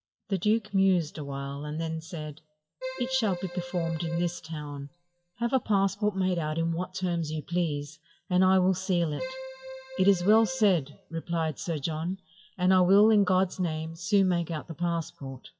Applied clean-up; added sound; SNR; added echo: classical method WPE with log-MMSE.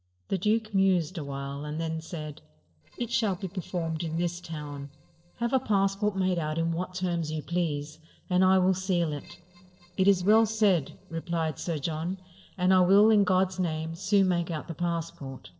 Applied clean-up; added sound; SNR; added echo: neural separator model SepFormer DNS4.